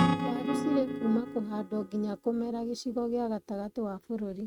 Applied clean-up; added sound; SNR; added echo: neural mask model RNNoise.